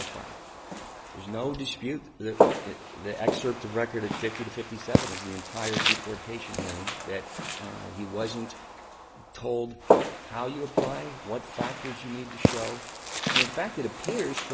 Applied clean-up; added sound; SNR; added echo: none; Walk, footsteps; -4 dB; none.